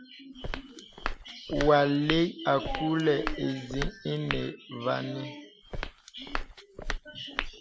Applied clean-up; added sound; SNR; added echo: none; Walk, footsteps; 6 dB; none.